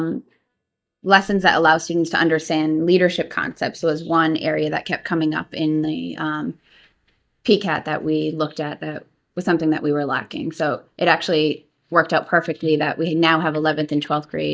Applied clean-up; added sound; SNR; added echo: neural mask model DeepFilterNet 3.